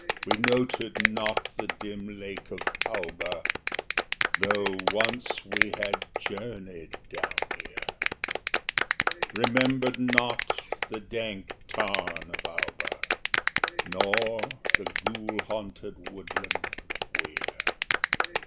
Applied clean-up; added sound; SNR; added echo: none; Clapping; -4 dB; none.